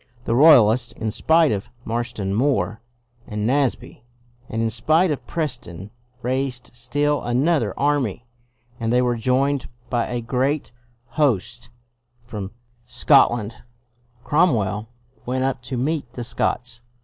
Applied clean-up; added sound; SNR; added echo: none; none; none; none.